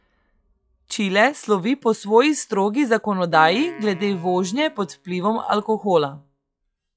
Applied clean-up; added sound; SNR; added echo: classical method log-MMSE.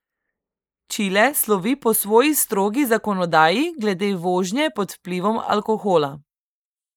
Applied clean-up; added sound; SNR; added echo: neural mask model Resemble Enhance denoiser.